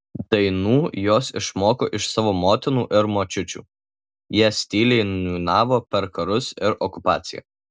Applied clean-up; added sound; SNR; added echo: none; none; none; none.